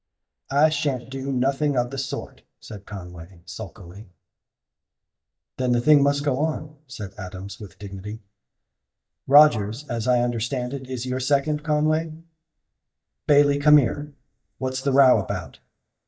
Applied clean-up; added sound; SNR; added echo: neural mask model DeepFilterNet 3.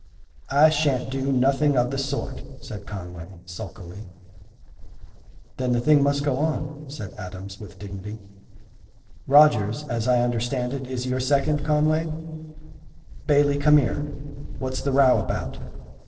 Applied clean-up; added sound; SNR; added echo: neural separator model SepFormer DNS4.